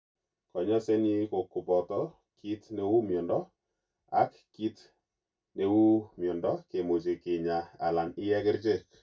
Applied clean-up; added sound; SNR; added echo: none; none; none; reverberation time 0.2 s.